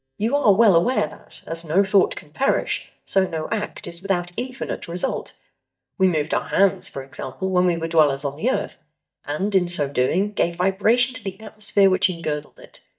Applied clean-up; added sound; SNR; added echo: neural mask model DeepFilterNet 3.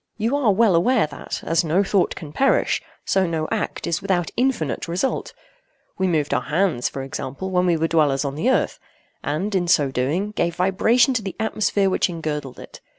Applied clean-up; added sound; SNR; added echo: none; none; none; none.